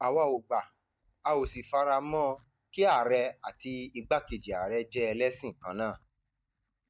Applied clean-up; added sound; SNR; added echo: neural mask model DeepFilterNet 3.